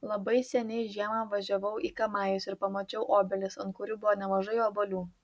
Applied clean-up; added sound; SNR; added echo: none; none; none; none.